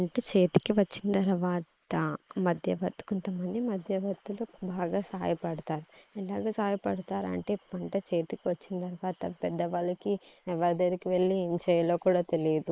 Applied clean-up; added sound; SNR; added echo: neural mask model Resemble Enhance denoiser.